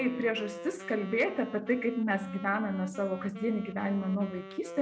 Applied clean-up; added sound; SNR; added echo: none; Wind instrument, woodwind instrument; 14 dB; none.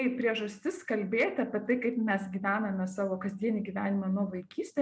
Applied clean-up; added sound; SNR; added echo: none; none; none; none.